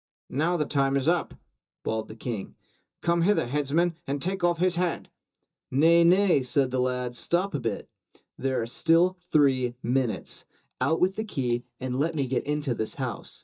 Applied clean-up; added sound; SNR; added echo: neural mask model DeepFilterNet 3.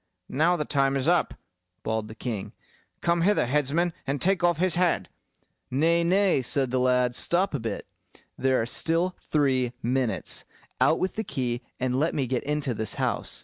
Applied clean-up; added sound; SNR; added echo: none; none; none; none.